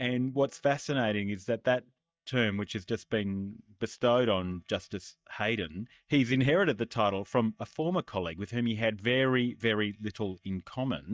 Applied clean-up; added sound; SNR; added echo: neural mask model DeepFilterNet 3.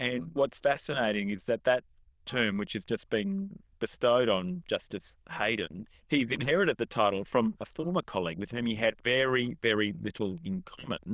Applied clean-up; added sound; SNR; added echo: neural diffusion model UNIVERSE++.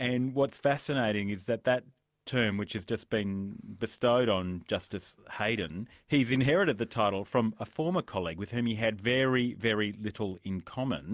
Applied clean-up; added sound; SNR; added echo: none; none; none; none.